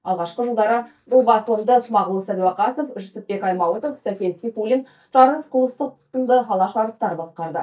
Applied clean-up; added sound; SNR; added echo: neural mask model DeepFilterNet 3.